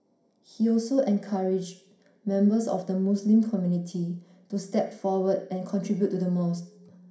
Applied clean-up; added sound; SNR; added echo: none; none; none; reverberation time 0.5 s.